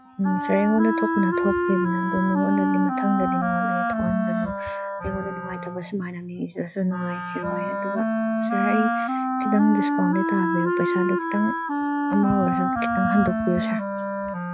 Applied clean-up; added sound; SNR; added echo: classical method log-MMSE.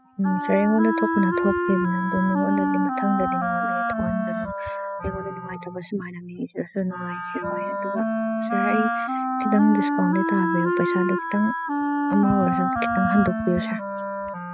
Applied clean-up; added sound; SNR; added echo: classical method spectral subtraction.